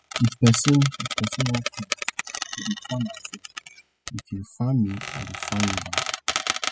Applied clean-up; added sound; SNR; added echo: classical method spectral subtraction.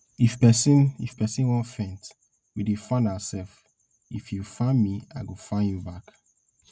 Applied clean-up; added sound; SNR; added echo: none; none; none; none.